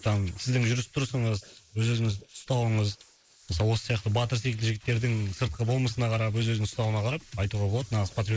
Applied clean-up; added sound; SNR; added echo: neural mask model Resemble Enhance denoiser.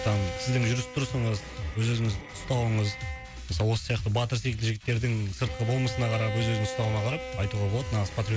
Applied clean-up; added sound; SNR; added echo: none; Bowed string instrument; 12 dB; none.